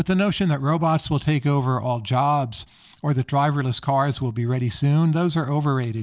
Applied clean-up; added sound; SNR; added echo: none; none; none; none.